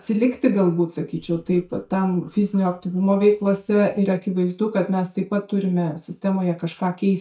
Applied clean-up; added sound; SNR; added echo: neural mask model DeepFilterNet 3.